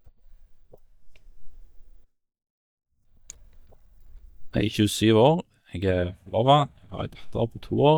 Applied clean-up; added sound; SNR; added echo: neural mask model DeepFilterNet 3.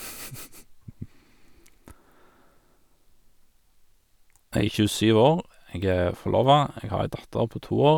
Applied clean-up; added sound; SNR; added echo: none; none; none; none.